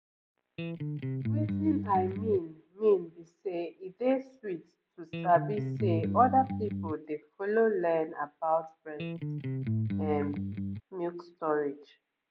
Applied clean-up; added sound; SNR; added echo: none; Electric guitar; 2 dB; none.